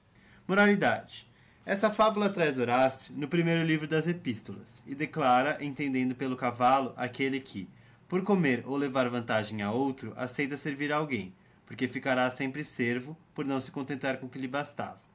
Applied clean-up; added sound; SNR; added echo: none; none; none; none.